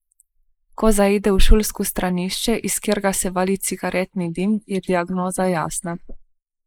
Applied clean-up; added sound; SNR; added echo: neural mask model Resemble Enhance denoiser.